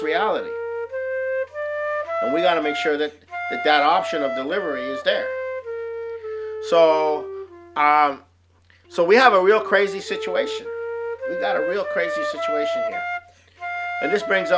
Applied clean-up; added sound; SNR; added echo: none; Wind instrument, woodwind instrument; 5 dB; none.